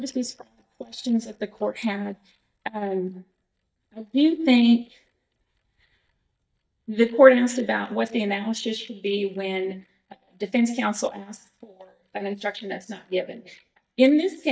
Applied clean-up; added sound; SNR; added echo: neural mask model DeepFilterNet 3.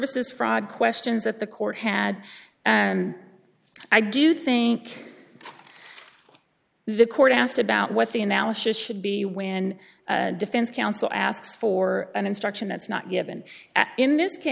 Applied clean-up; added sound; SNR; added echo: none; none; none; none.